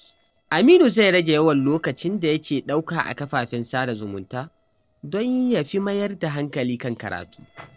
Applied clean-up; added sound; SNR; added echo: neural separator model SepFormer DNS4.